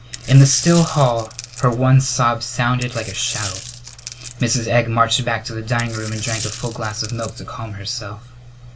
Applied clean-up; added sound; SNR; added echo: none; Coin (dropping); 14 dB; reverberation time 0.2 s.